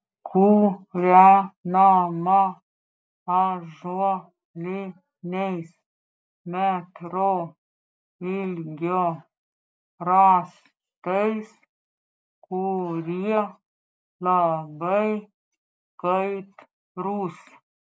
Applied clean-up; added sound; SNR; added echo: none; none; none; none.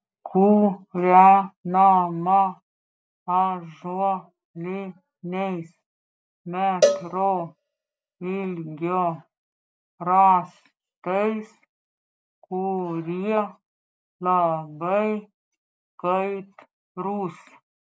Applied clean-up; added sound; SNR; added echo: none; Cowbell; 3 dB; none.